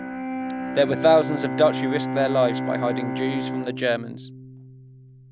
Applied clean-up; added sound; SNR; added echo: none; Bowed string instrument; 5 dB; none.